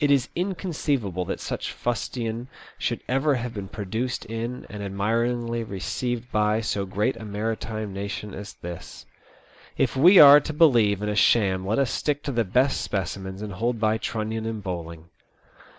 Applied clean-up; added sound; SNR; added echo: none; none; none; none.